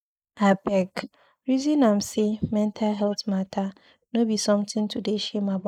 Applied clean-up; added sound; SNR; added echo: neural mask model Resemble Enhance denoiser.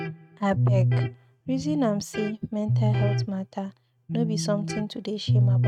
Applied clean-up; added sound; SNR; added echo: neural mask model RNNoise.